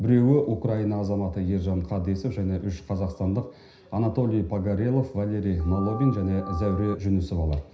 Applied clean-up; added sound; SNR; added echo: none; Organ; 14 dB; reverberation time 0.5 s.